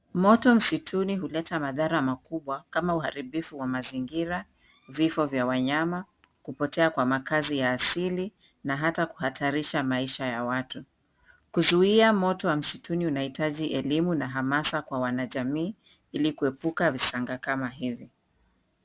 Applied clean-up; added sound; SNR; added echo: none; none; none; none.